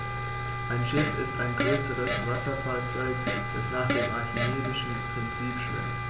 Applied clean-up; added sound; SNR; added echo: none; Wind instrument, woodwind instrument + Fart; 2 dB; none.